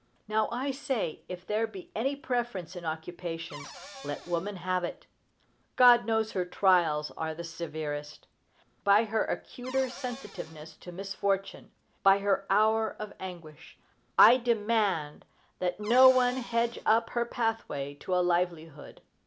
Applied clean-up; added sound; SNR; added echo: none; Cupboard open or close / Door; 16 dB; none.